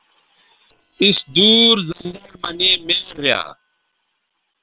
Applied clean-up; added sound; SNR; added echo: neural separator model SepFormer WHAM!.